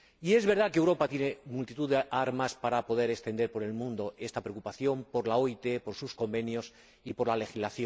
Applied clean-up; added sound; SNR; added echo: none; none; none; none.